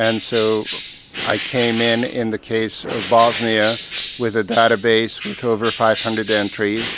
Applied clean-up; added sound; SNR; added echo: none; Bird; 11 dB; none.